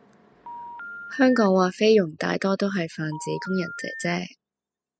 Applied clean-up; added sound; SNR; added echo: classical method spectral subtraction.